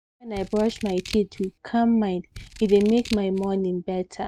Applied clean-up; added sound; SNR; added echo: none; Scissors; 17 dB; none.